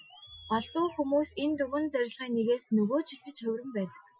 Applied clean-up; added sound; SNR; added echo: classical method Wiener filter.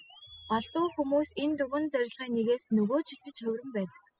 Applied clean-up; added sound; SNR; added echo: classical method spectral subtraction.